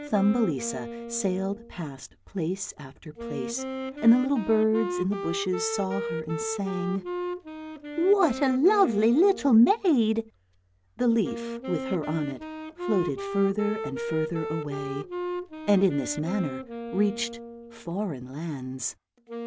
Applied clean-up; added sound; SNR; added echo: none; Wind instrument, woodwind instrument; 8 dB; none.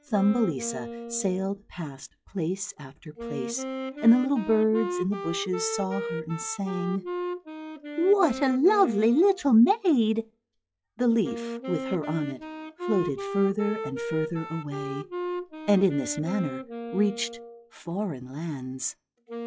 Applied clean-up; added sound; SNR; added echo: classical method log-MMSE.